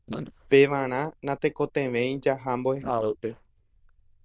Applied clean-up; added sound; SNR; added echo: neural diffusion model UNIVERSE++.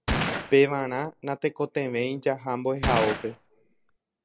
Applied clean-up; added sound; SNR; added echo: none; Gunshot, gunfire; 3 dB; none.